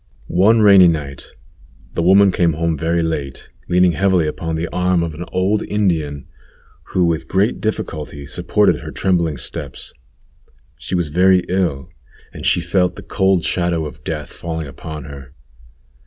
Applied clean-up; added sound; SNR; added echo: none; none; none; none.